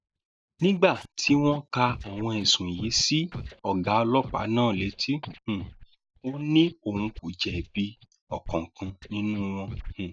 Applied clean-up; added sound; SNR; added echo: neural mask model DeepFilterNet 3.